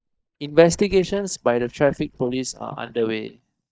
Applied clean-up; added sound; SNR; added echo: neural mask model DeepFilterNet 3.